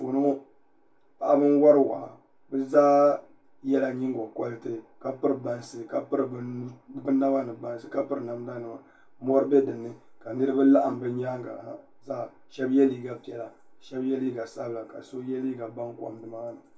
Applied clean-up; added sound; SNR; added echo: none; none; none; reverberation time 0.2 s.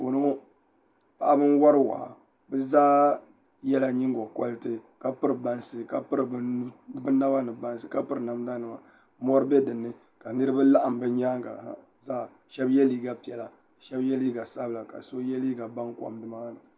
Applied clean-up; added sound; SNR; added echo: none; none; none; none.